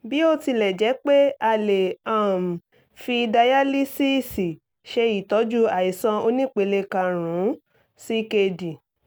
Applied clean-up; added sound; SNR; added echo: none; none; none; none.